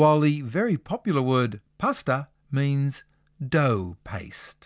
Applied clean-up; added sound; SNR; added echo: none; none; none; none.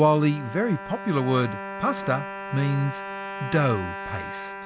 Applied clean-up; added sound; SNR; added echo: none; Bowed string instrument; 9 dB; none.